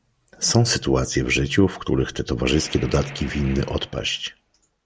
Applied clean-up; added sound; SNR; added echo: none; Gunshot, gunfire; 18 dB; none.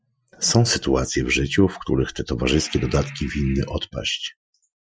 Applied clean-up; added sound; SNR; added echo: classical method Wiener filter.